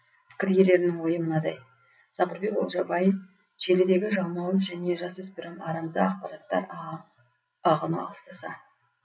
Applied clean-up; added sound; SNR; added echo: none; none; none; none.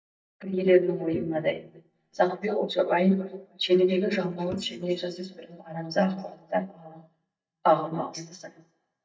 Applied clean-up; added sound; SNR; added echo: neural mask model DeepFilterNet 3.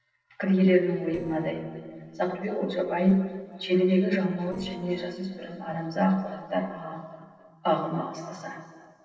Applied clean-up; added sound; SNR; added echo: neural separator model SepFormer DNS4.